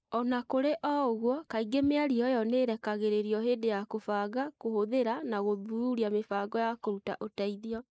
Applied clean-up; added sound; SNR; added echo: neural mask model Resemble Enhance denoiser.